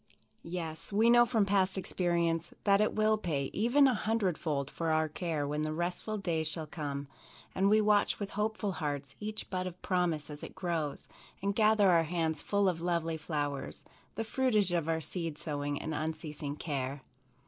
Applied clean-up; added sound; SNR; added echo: none; none; none; none.